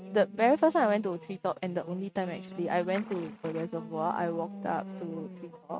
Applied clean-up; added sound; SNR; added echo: neural mask model RNNoise.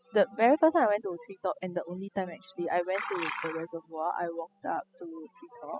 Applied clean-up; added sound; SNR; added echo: classical method spectral subtraction.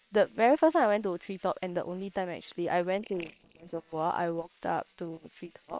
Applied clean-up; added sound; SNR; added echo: neural separator model SepFormer WHAM!.